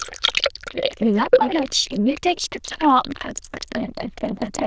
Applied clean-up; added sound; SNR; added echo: neural diffusion model UNIVERSE++.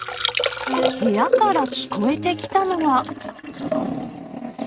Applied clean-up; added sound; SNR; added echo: neural mask model RNNoise.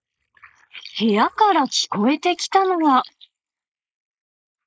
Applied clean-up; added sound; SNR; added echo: neural mask model Resemble Enhance denoiser.